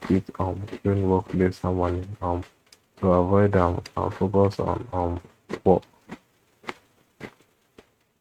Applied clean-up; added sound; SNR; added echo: neural mask model RNNoise.